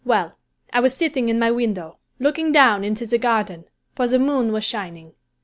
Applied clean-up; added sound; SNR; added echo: none; none; none; none.